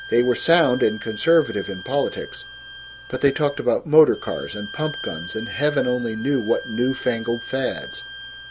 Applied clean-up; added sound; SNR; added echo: none; Bowed string instrument; 13 dB; none.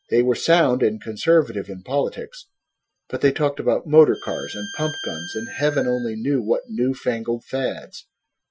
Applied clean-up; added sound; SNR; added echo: classical method Wiener filter.